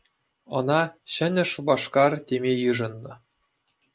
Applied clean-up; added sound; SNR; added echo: none; none; none; none.